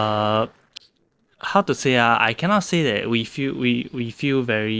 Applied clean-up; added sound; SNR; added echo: neural separator model SepFormer DNS4.